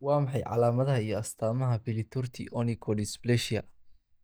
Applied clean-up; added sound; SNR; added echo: neural mask model DeepFilterNet 3.